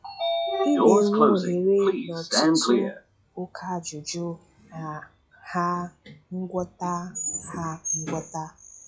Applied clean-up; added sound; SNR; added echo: classical method log-MMSE.